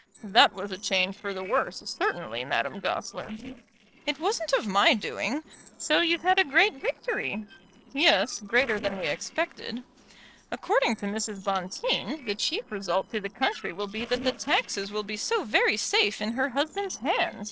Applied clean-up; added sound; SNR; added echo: neural separator model SepFormer DNS4.